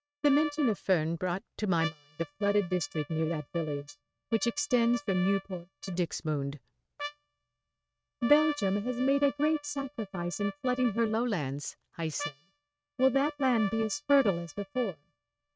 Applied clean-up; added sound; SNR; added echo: neural mask model RNNoise.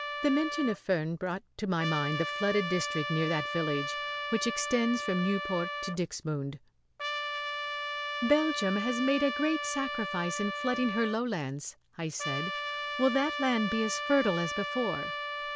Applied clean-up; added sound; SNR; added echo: none; Trumpet; 5 dB; none.